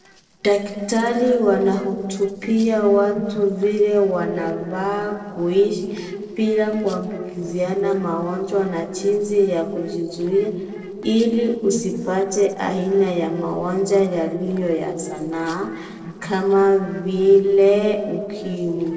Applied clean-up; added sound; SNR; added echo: neural separator model SepFormer DNS4.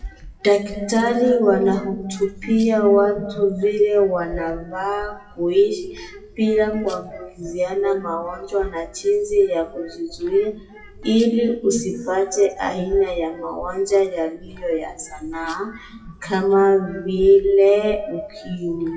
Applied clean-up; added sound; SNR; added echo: classical method WPE with log-MMSE.